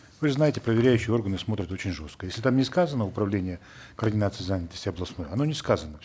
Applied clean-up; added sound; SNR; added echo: none; none; none; none.